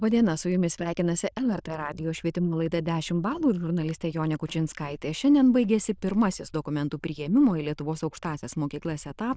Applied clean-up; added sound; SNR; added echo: neural diffusion model UNIVERSE++.